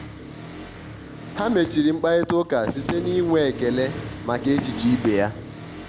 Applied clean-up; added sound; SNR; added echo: none; Accelerating, revving, vroom; 11 dB; none.